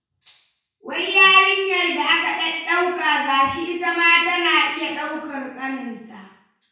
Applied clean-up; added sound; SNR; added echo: none; none; none; reverberation time 0.6 s.